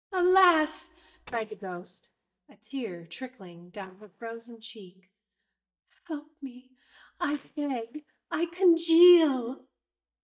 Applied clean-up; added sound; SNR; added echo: neural mask model DeepFilterNet 3.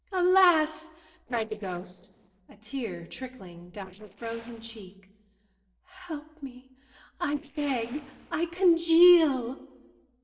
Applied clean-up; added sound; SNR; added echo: neural separator model SepFormer DNS4.